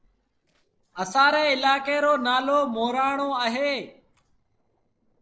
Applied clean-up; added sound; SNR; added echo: neural separator model SepFormer DNS4.